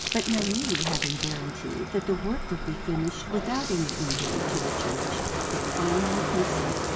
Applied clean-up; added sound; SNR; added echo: none; Bathtub (filling or washing); 0 dB; reverberation time 0.2 s.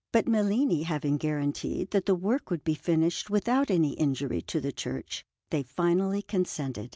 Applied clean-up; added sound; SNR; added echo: none; none; none; none.